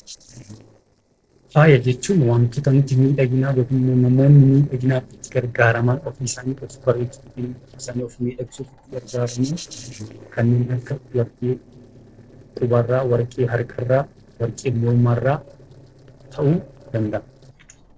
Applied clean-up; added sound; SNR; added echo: neural separator model SepFormer DNS4.